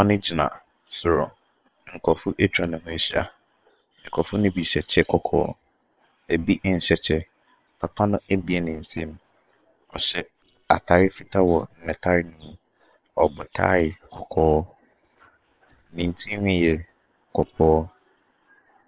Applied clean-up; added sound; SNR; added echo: neural separator model SepFormer WHAM!.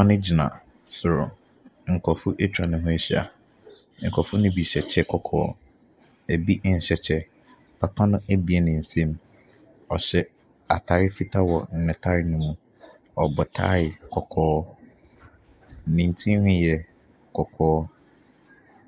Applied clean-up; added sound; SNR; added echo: none; none; none; none.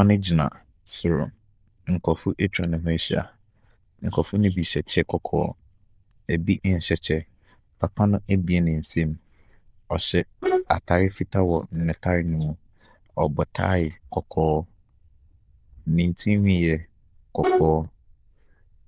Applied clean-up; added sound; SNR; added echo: neural diffusion model UNIVERSE++.